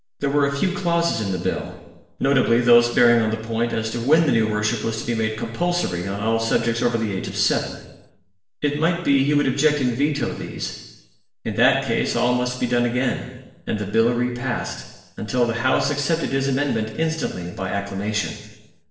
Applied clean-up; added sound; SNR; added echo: none; none; none; reverberation time 0.9 s.